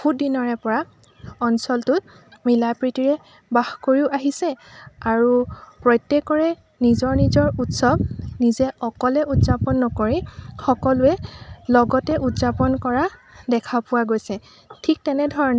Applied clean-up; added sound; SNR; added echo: none; none; none; none.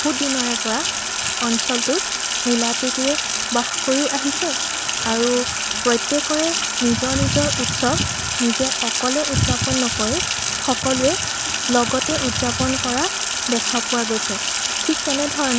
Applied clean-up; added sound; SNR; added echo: none; Sink (filling or washing); 0 dB; none.